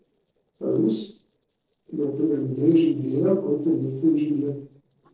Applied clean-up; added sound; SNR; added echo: neural separator model SepFormer DNS4.